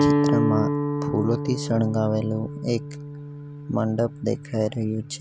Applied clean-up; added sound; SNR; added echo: none; Guitar; 1 dB; none.